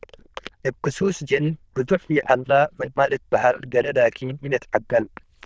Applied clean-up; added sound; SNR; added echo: neural diffusion model UNIVERSE++.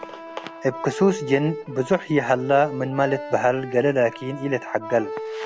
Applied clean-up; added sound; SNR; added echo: none; Accordion; 12 dB; none.